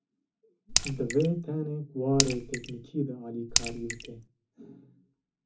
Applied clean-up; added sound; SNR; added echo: none; Raindrop / Splash, splatter; -1 dB; reverberation time 0.3 s.